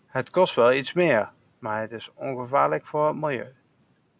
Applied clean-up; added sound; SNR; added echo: none; none; none; none.